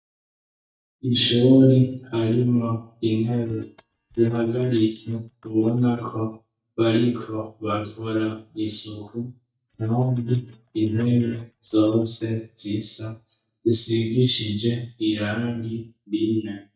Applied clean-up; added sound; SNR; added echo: neural mask model DeepFilterNet 3.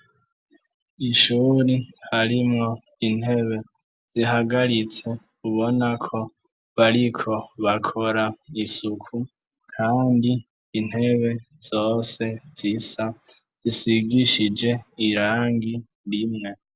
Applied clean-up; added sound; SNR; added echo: none; none; none; none.